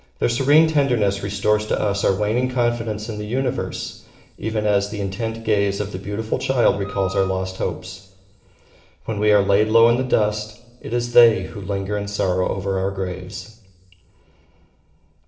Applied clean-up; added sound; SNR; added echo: none; Wind instrument, woodwind instrument; 16 dB; reverberation time 1.3 s.